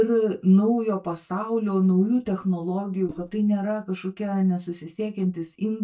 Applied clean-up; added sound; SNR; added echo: neural mask model DeepFilterNet 3.